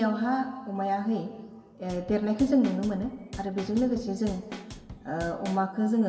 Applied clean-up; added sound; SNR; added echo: none; Drum / Drum kit; 15 dB; reverberation time 2.5 s.